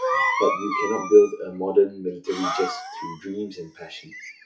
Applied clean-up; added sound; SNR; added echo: classical method WPE with log-MMSE.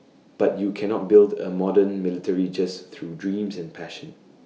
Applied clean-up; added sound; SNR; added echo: none; none; none; none.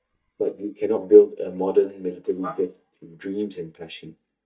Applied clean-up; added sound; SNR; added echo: neural mask model DeepFilterNet 3.